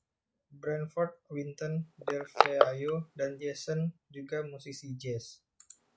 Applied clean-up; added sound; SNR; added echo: none; Crushing; 0 dB; none.